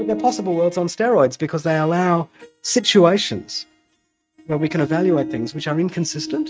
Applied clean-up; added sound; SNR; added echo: neural mask model RNNoise.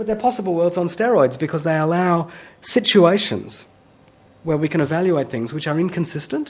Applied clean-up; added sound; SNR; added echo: none; none; none; none.